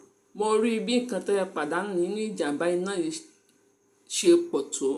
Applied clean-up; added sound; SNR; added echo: none; none; none; none.